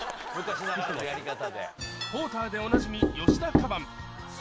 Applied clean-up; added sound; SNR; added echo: none; Knock; -2 dB; none.